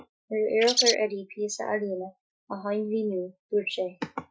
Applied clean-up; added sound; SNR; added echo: classical method Wiener filter.